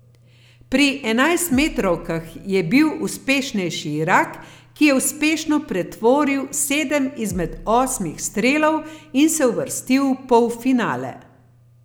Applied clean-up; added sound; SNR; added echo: none; Bass drum; 20 dB; none.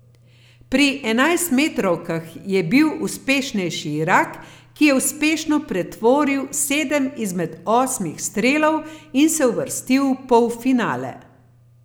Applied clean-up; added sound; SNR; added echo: none; none; none; none.